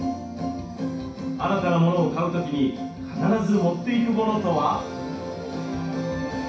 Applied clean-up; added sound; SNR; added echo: none; none; none; reverberation time 0.6 s.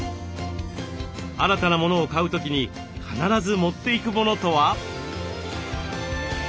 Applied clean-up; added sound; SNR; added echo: none; none; none; none.